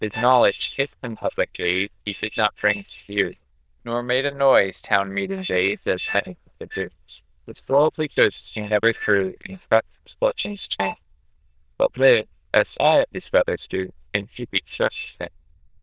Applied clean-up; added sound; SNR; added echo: neural diffusion model UNIVERSE++.